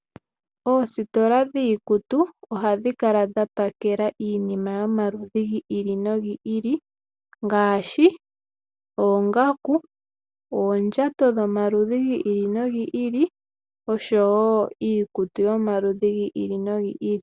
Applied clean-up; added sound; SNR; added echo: none; none; none; none.